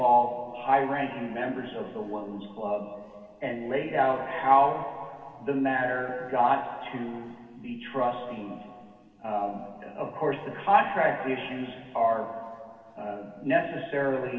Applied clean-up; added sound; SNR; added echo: none; none; none; reverberation time 2.3 s.